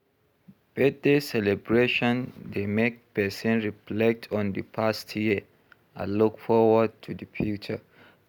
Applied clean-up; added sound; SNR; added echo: none; none; none; none.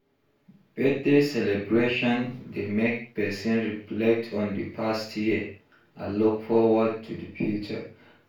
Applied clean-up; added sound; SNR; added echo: none; none; none; reverberation time 0.4 s.